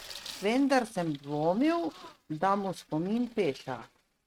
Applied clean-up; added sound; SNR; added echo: neural mask model RNNoise.